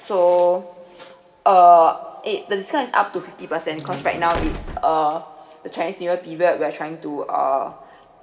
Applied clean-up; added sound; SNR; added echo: none; Slam; 11 dB; reverberation time 1.6 s.